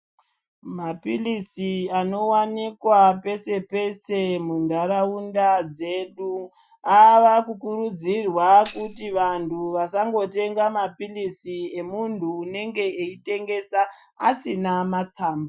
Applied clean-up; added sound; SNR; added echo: classical method Wiener filter.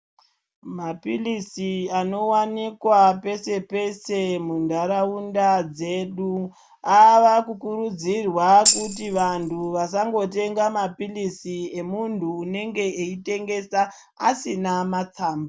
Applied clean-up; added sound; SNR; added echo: none; Tambourine; 3 dB; none.